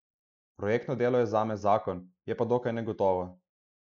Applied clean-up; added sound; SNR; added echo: neural mask model Resemble Enhance denoiser.